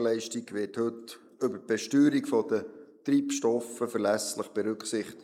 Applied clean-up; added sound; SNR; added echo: neural mask model Resemble Enhance denoiser.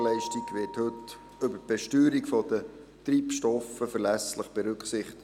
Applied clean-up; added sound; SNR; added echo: none; Mallet percussion; 15 dB; none.